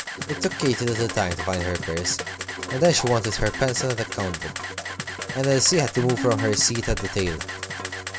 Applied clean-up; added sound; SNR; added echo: none; Musical instrument + Camera; 7 dB; none.